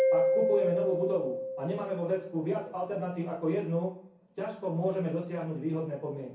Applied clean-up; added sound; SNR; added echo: none; Mallet percussion; 1 dB; reverberation time 0.6 s.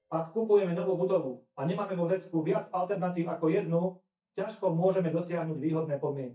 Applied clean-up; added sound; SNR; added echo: neural mask model DeepFilterNet 3.